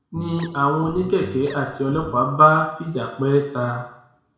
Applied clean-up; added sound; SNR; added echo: none; Guitar; 16 dB; reverberation time 0.6 s.